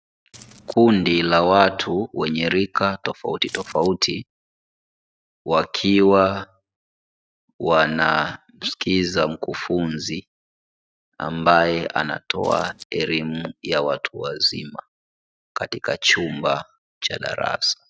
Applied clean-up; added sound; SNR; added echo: neural mask model RNNoise.